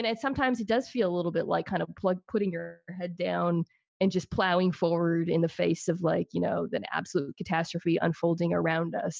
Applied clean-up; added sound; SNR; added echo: none; none; none; none.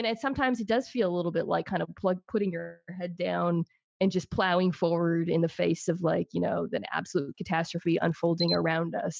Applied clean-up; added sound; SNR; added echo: neural mask model RNNoise.